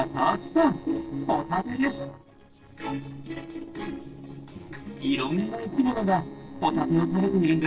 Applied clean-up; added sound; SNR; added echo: neural separator model SepFormer DNS4.